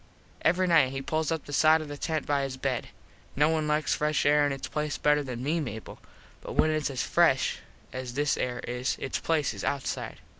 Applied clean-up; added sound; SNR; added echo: none; none; none; none.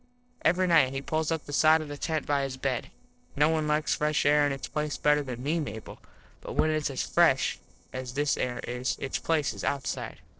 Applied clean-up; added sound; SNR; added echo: neural separator model SepFormer DNS4.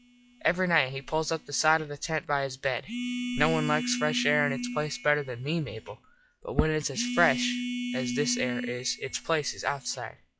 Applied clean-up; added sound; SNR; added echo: classical method log-MMSE.